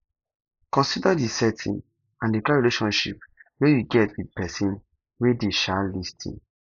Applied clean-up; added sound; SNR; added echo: neural mask model Resemble Enhance denoiser.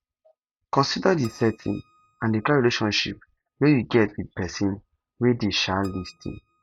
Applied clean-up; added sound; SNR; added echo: neural mask model RNNoise.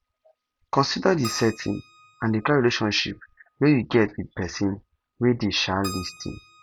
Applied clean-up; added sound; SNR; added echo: none; Keyboard (musical); 20 dB; none.